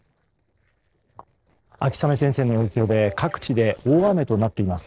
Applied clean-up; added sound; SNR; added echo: neural separator model SepFormer DNS4.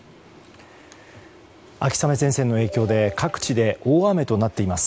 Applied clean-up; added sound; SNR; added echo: none; none; none; none.